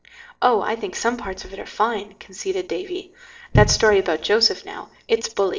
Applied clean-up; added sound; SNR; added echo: neural separator model SepFormer DNS4.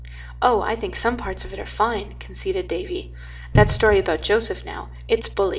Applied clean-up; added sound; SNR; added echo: none; Cupboard open or close; 0 dB; reverberation time 0.7 s.